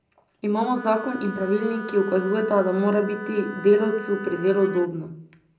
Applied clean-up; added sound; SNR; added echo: none; Wind instrument, woodwind instrument; 15 dB; reverberation time 0.5 s.